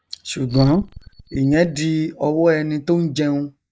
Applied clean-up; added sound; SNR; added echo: neural mask model DeepFilterNet 3.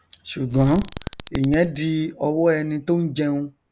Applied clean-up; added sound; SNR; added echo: none; Alarm; -4 dB; none.